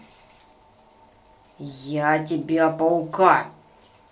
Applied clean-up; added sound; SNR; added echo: none; none; none; none.